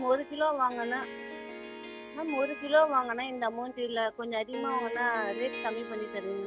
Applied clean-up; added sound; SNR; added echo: none; Harp; 10 dB; none.